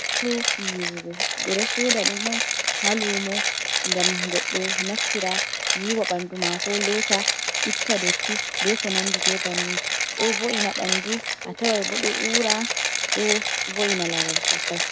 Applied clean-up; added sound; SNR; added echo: none; Mechanisms; -4 dB; none.